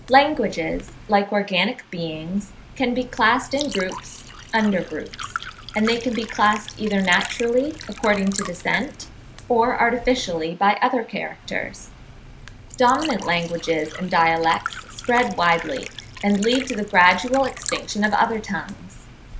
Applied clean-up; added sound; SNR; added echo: none; Liquid; 14 dB; none.